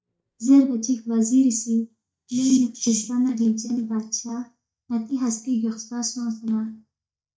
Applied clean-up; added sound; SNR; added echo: neural mask model DeepFilterNet 3.